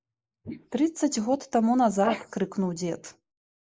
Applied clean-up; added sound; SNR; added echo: neural mask model Resemble Enhance denoiser.